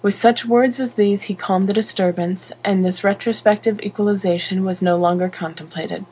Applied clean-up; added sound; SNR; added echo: none; none; none; none.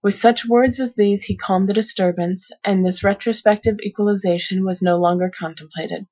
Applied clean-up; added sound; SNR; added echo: classical method Wiener filter.